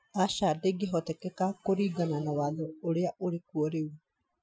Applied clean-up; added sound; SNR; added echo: classical method Wiener filter.